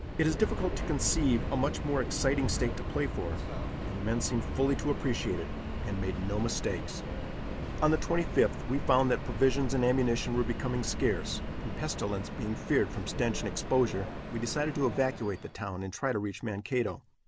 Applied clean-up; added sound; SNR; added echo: none; Subway, metro, underground; 4 dB; none.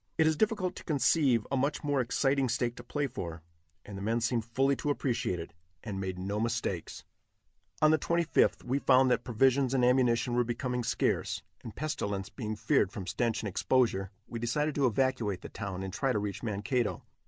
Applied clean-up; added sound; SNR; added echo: none; none; none; none.